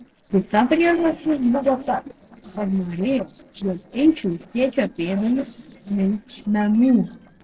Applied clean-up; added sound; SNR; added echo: neural separator model SepFormer DNS4.